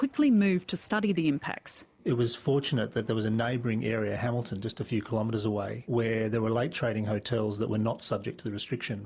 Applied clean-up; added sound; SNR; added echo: neural mask model Resemble Enhance denoiser.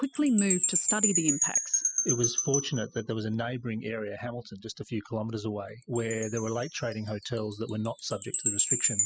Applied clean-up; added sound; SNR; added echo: classical method spectral subtraction.